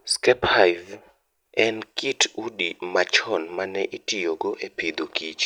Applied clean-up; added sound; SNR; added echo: none; none; none; none.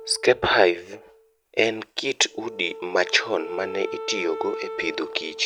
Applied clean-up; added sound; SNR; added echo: none; Wind instrument, woodwind instrument; 12 dB; none.